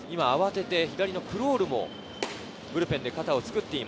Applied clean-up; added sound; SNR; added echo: none; none; none; none.